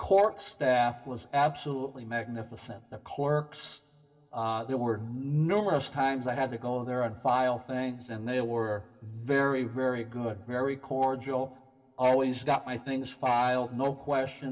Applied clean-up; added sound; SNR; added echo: none; none; none; reverberation time 2.1 s.